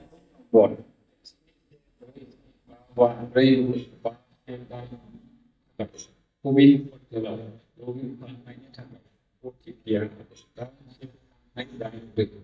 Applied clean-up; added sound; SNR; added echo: neural mask model DeepFilterNet 3.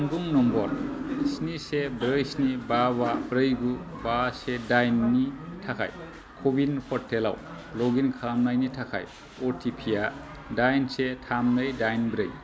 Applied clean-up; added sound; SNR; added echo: none; none; none; none.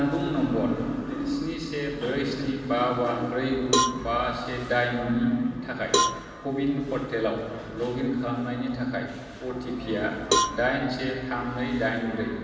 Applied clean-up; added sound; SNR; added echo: none; Cowbell; 3 dB; reverberation time 1.6 s.